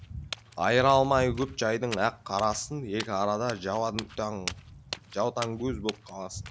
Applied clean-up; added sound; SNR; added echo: none; Walk, footsteps; 13 dB; none.